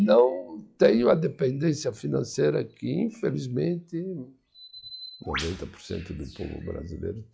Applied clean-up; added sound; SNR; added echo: classical method log-MMSE.